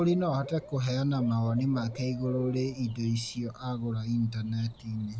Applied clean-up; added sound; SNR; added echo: none; Cricket / Bird; 19 dB; none.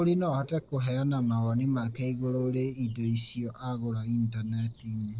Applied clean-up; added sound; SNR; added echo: neural separator model SepFormer DNS4.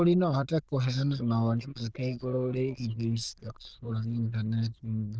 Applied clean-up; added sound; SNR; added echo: neural diffusion model UNIVERSE++.